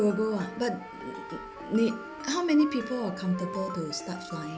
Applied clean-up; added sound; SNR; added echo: none; Wind instrument, woodwind instrument + Mallet percussion; 11 dB; none.